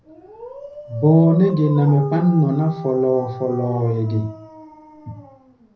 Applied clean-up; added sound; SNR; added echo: none; Dog; 14 dB; reverberation time 0.4 s.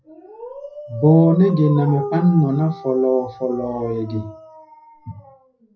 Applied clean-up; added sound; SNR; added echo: classical method WPE with log-MMSE.